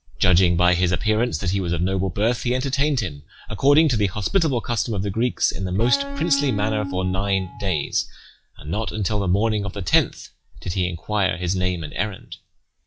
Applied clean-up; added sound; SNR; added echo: classical method log-MMSE.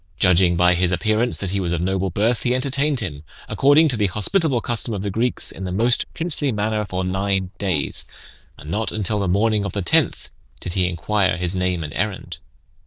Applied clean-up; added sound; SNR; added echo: neural diffusion model UNIVERSE++.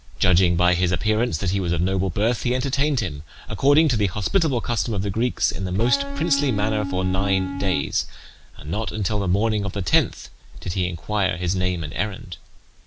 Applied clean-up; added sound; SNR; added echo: none; Electric guitar; 8 dB; none.